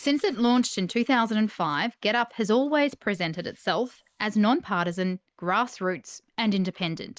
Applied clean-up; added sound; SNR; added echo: neural mask model Resemble Enhance denoiser.